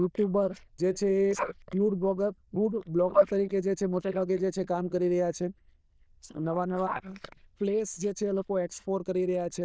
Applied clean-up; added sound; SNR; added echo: neural diffusion model UNIVERSE++.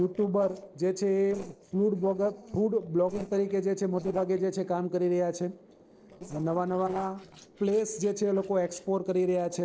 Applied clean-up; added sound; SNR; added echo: neural separator model SepFormer DNS4.